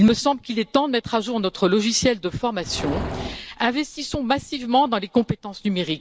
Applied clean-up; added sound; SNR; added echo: none; Livestock, farm animals, working animals; 15 dB; none.